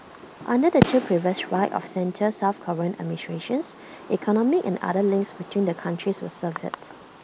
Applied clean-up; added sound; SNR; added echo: none; Fireworks; 9 dB; none.